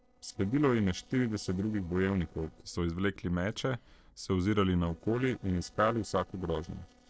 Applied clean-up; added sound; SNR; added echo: neural separator model SepFormer DNS4.